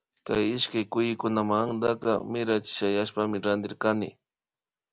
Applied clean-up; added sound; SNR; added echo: none; none; none; none.